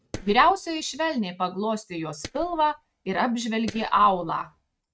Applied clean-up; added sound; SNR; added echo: neural mask model RNNoise.